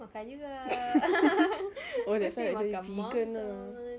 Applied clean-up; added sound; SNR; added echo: none; none; none; none.